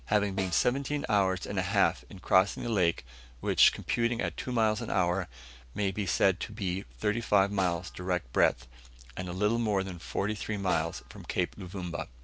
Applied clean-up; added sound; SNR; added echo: none; Snare drum; 16 dB; none.